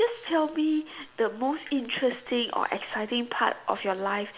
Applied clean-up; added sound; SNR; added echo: none; none; none; none.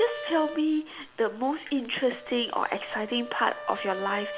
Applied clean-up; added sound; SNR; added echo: none; Wind instrument, woodwind instrument; 12 dB; none.